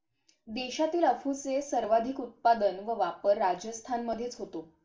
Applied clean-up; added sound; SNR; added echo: none; none; none; reverberation time 0.2 s.